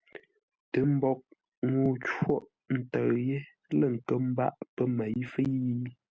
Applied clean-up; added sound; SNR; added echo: none; none; none; none.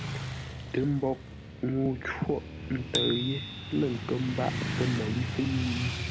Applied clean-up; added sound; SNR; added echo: none; Motorcycle / Traffic noise, roadway noise + Bicycle bell; 3 dB; none.